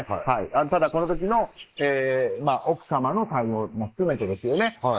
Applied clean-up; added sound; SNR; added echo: neural mask model Resemble Enhance denoiser.